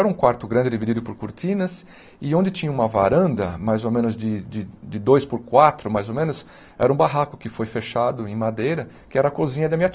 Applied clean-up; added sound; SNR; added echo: none; none; none; none.